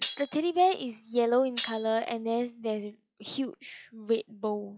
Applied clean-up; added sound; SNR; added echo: classical method log-MMSE.